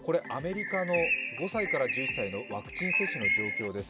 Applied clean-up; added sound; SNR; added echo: none; Bird; 0 dB; none.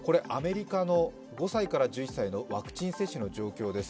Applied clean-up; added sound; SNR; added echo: none; none; none; none.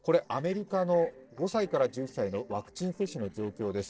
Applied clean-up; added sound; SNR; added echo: neural separator model SepFormer DNS4.